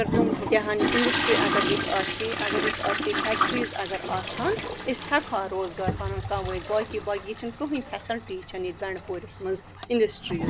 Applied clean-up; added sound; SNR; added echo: none; Toilet flush; 1 dB; none.